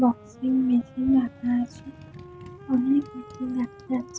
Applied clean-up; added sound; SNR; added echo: none; Motorcycle + Wind instrument, woodwind instrument; 19 dB; none.